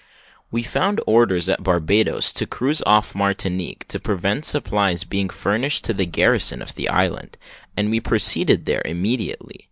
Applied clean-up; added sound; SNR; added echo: none; none; none; none.